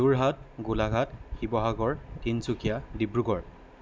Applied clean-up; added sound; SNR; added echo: none; none; none; none.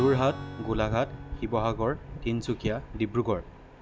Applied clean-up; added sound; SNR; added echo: none; Strum; 14 dB; none.